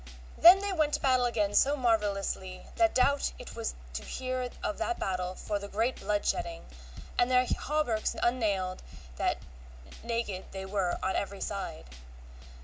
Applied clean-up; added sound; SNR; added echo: none; Drum / Drum kit; 19 dB; none.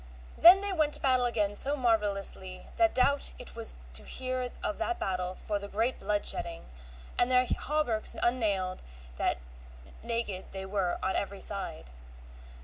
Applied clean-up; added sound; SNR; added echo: none; none; none; none.